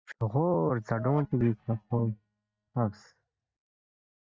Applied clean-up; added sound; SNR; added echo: neural mask model DeepFilterNet 3.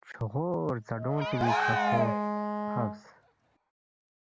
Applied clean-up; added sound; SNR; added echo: none; Cheering + Wind instrument, woodwind instrument; -3 dB; none.